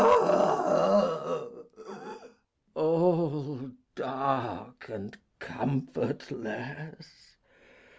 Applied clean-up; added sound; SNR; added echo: none; none; none; none.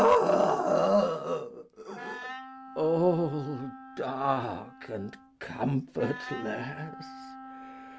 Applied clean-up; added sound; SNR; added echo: none; Wind instrument, woodwind instrument; 16 dB; none.